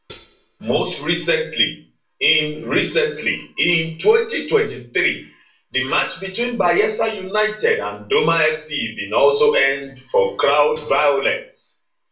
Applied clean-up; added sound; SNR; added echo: none; Hi-hat; 17 dB; reverberation time 0.3 s.